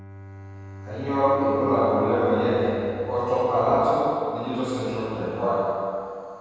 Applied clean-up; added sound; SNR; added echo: none; Bowed string instrument; 17 dB; reverberation time 2.2 s.